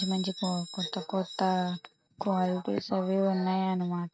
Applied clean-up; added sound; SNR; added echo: neural mask model RNNoise.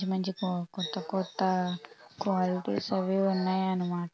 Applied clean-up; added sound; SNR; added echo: none; none; none; none.